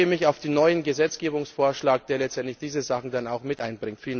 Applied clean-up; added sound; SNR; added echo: none; none; none; none.